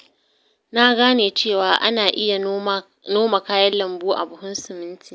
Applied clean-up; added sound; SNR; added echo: none; none; none; none.